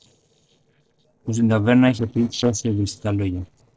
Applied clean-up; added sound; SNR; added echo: neural separator model SepFormer DNS4.